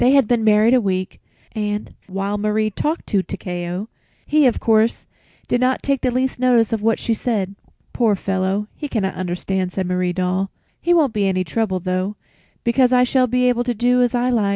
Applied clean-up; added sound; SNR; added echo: none; none; none; none.